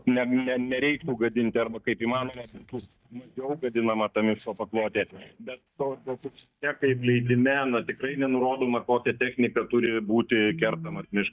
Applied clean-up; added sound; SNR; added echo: neural mask model DeepFilterNet 3.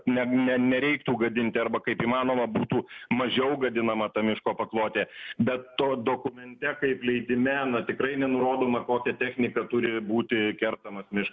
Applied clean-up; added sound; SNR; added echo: none; none; none; none.